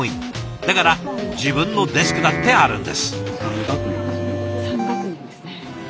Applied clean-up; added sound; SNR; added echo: none; Piano; 4 dB; none.